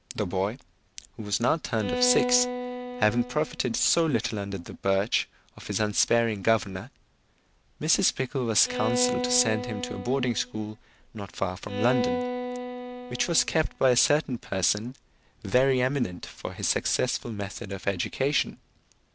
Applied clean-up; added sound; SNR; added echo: none; Bowed string instrument; 5 dB; none.